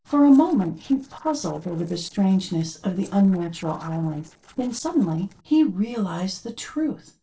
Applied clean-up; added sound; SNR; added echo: neural separator model SepFormer DNS4.